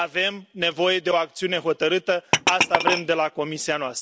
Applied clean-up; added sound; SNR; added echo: none; Glass; 3 dB; none.